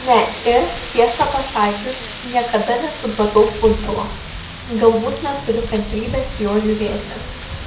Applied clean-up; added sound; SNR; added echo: none; Rain; 10 dB; reverberation time 0.7 s.